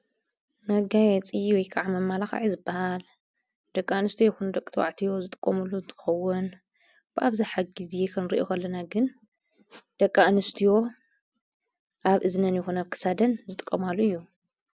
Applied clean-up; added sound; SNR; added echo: none; none; none; none.